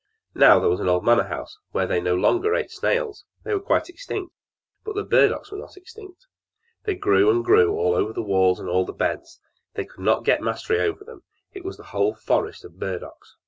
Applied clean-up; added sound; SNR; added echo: none; none; none; none.